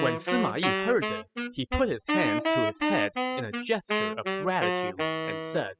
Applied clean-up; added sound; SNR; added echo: classical method spectral subtraction.